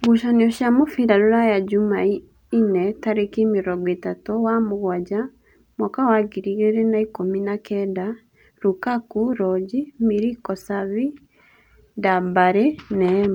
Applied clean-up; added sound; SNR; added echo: none; none; none; none.